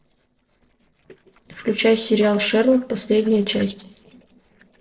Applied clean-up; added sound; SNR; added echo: neural separator model SepFormer DNS4.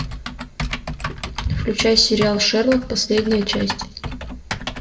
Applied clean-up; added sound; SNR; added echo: none; Typing; 8 dB; reverberation time 0.5 s.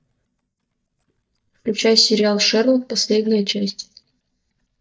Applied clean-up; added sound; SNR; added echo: neural mask model DeepFilterNet 3.